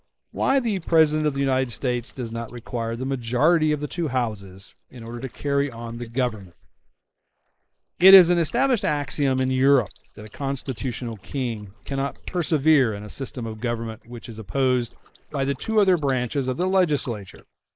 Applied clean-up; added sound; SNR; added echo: neural mask model Resemble Enhance denoiser.